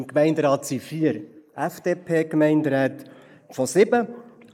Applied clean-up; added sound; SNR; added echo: neural mask model Resemble Enhance denoiser.